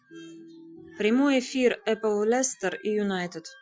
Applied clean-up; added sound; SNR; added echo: classical method Wiener filter.